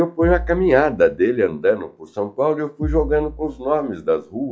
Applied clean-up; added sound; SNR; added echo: classical method log-MMSE.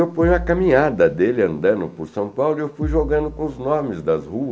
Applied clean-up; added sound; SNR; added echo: none; Bass drum; 11 dB; none.